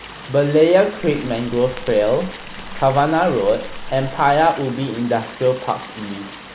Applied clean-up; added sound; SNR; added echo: none; Crackle + Stream; 14 dB; none.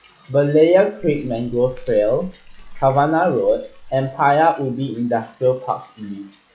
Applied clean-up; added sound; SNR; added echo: classical method log-MMSE.